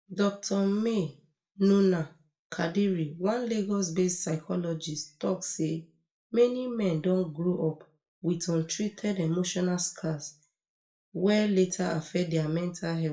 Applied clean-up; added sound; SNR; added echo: none; none; none; reverberation time 0.2 s.